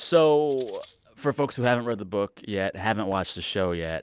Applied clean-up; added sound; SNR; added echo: none; Rattle (instrument); 7 dB; none.